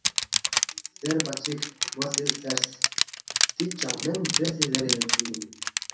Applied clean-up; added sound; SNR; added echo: none; Crushing; -4 dB; reverberation time 0.5 s.